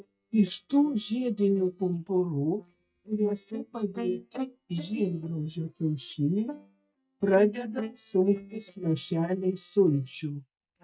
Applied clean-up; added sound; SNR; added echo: neural mask model DeepFilterNet 3.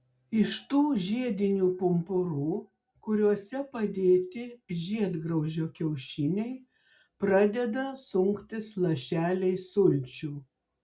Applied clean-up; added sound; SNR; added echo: none; none; none; none.